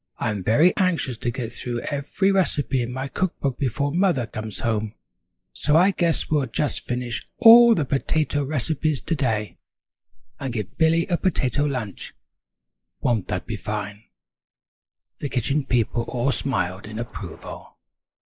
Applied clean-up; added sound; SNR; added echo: neural mask model Resemble Enhance denoiser.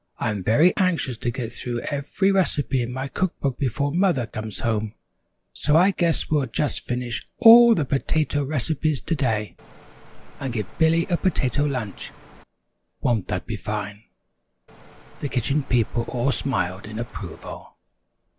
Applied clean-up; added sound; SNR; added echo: none; Cricket; 16 dB; none.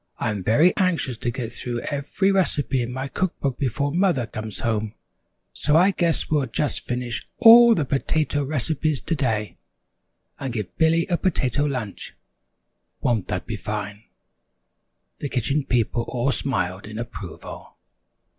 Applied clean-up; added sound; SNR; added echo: none; none; none; none.